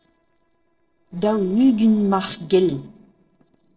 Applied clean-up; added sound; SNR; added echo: neural separator model SepFormer DNS4.